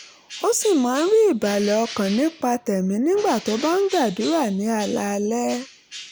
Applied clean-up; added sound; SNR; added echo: none; Bird; 17 dB; none.